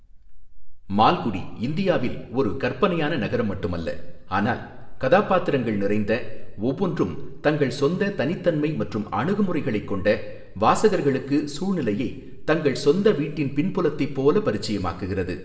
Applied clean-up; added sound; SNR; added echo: none; none; none; reverberation time 0.8 s.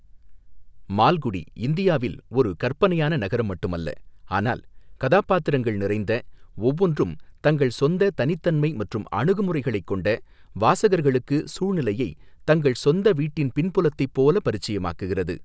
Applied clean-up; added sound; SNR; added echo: none; none; none; none.